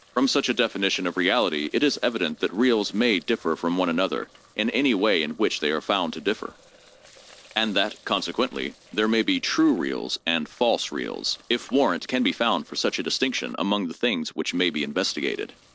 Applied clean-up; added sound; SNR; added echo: neural separator model SepFormer DNS4.